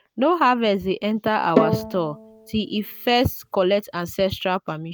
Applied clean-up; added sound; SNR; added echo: none; Bowed string instrument; 5 dB; none.